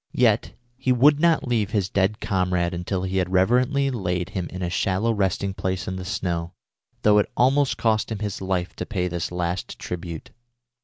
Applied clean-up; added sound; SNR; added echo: none; none; none; none.